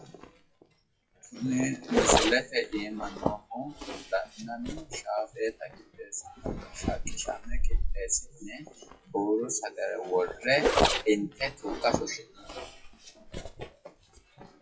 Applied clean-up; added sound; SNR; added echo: classical method WPE with log-MMSE.